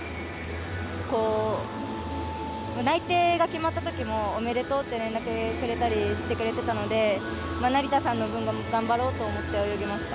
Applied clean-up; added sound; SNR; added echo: none; Guitar; 19 dB; none.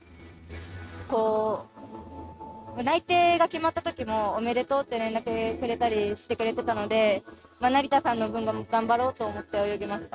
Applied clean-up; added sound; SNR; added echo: neural mask model RNNoise.